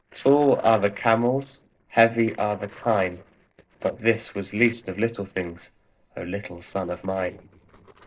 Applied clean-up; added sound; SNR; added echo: neural separator model SepFormer DNS4.